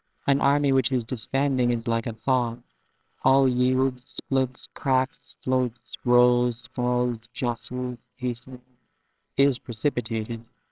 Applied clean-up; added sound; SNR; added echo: neural separator model SepFormer WHAMR!.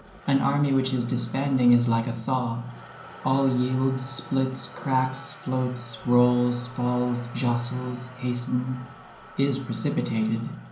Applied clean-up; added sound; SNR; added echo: none; Motor vehicle (road); 19 dB; reverberation time 0.6 s.